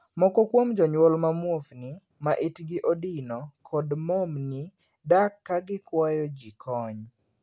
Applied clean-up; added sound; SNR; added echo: none; none; none; none.